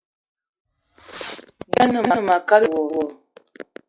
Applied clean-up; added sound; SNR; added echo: classical method log-MMSE.